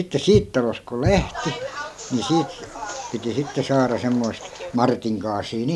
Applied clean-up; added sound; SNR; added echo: none; Bus; 11 dB; none.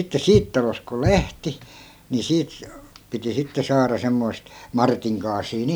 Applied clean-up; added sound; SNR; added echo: none; none; none; none.